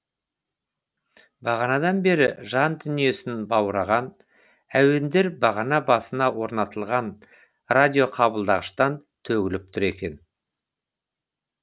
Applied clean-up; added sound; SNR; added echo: none; none; none; none.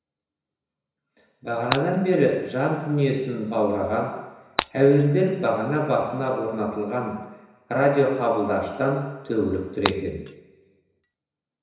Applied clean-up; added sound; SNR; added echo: none; Shatter; 11 dB; reverberation time 1.0 s.